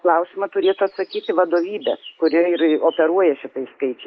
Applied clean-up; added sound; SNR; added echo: neural mask model Resemble Enhance denoiser.